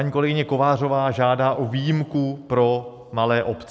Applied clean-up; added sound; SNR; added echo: none; none; none; none.